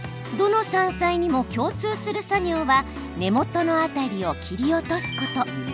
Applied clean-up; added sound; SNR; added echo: none; none; none; none.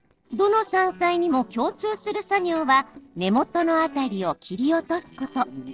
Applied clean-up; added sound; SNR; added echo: neural separator model SepFormer DNS4.